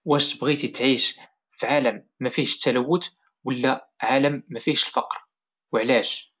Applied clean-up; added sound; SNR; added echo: none; none; none; none.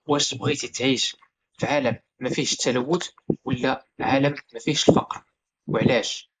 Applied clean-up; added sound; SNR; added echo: neural mask model Resemble Enhance denoiser.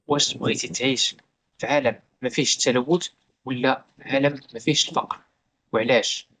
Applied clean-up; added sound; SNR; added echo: neural mask model DeepFilterNet 3.